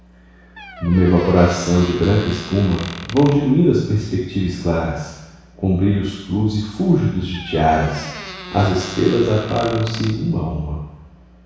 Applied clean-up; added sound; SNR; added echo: none; Squeak; 15 dB; reverberation time 1.1 s.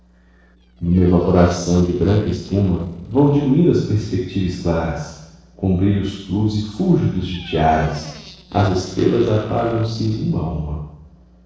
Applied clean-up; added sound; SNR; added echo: neural separator model SepFormer DNS4.